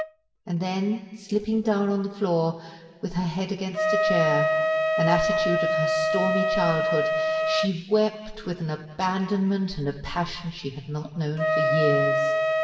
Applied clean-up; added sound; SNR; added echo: none; Wind instrument, woodwind instrument; 0 dB; reverberation time 1.8 s.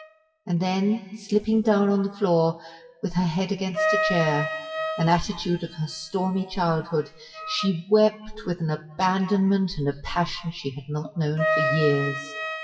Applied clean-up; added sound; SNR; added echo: classical method WPE with log-MMSE.